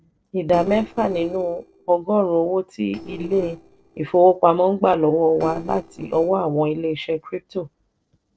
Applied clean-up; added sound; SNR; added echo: neural separator model SepFormer DNS4.